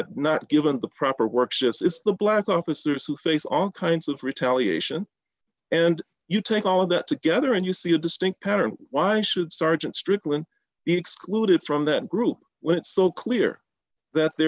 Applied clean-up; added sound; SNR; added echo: none; none; none; none.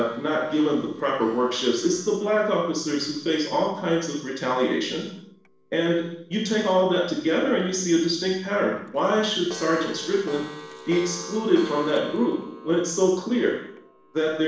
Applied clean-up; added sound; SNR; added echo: neural separator model SepFormer DNS4.